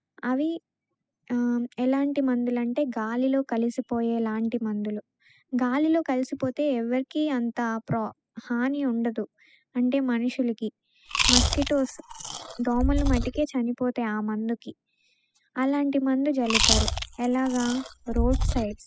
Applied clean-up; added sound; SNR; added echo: classical method spectral subtraction.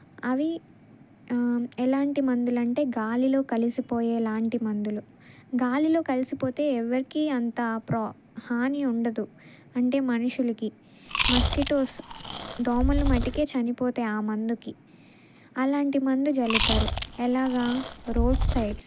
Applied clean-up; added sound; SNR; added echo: none; Chewing, mastication; 0 dB; none.